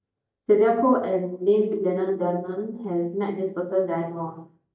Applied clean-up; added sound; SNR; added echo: neural mask model DeepFilterNet 3.